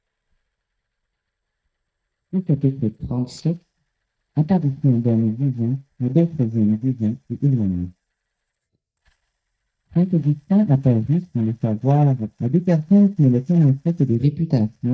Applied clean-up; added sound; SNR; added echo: neural mask model DeepFilterNet 3.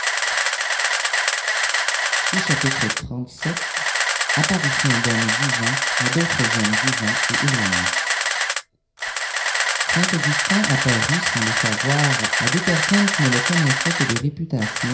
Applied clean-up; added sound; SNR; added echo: none; Camera; -3 dB; reverberation time 0.5 s.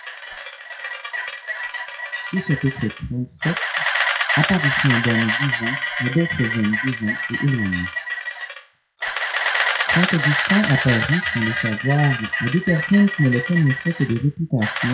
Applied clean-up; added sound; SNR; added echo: classical method WPE with log-MMSE.